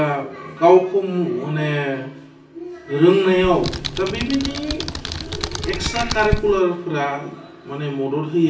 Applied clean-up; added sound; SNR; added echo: none; Computer keyboard; 6 dB; reverberation time 0.3 s.